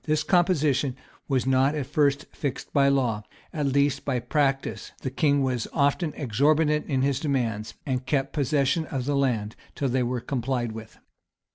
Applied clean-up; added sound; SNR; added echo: none; none; none; none.